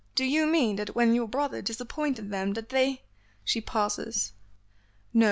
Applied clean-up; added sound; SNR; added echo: none; none; none; none.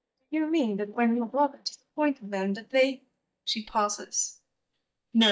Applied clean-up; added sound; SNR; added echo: neural mask model DeepFilterNet 3.